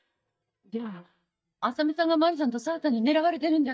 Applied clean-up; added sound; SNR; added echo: neural mask model DeepFilterNet 3.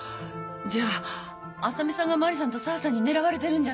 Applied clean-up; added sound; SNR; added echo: none; none; none; none.